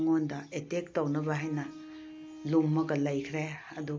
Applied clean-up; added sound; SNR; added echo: none; Bowed string instrument; 16 dB; none.